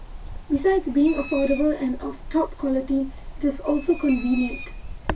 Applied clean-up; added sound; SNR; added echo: none; Bird; 6 dB; reverberation time 0.2 s.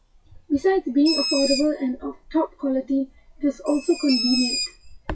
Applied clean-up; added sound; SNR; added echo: classical method WPE with log-MMSE.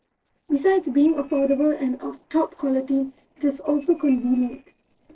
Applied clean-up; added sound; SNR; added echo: neural separator model SepFormer DNS4.